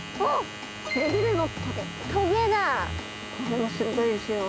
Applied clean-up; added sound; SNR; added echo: none; Domestic sounds, home sounds; 11 dB; none.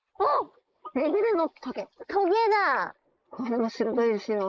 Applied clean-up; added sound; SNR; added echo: neural mask model Resemble Enhance denoiser.